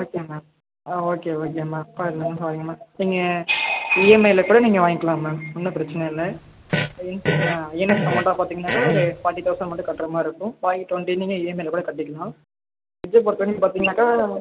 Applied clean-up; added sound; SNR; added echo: none; Fart; 4 dB; none.